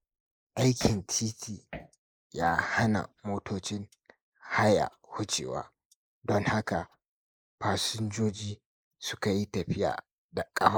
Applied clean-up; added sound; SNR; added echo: neural mask model Resemble Enhance denoiser.